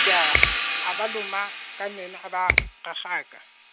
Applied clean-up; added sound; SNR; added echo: none; Hi-hat + Finger snapping; -4 dB; none.